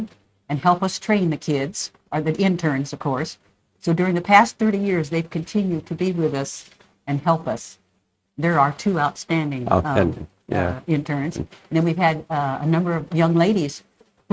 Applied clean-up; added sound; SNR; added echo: neural mask model RNNoise.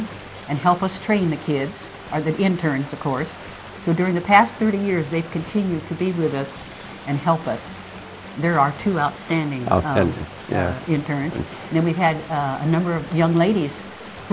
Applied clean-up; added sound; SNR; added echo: none; Stream; 17 dB; none.